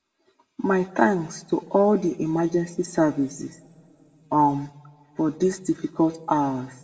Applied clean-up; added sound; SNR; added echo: none; none; none; reverberation time 1.2 s.